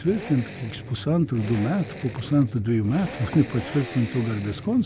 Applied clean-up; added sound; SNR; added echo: none; Accelerating, revving, vroom; 12 dB; none.